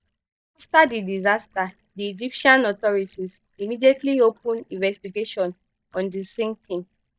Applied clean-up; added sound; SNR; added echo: neural mask model DeepFilterNet 3.